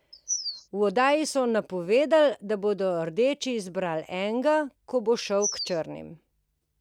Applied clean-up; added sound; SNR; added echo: none; Bird vocalization, bird call, bird song; 7 dB; none.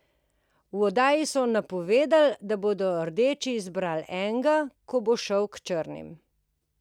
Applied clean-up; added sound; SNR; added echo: none; none; none; none.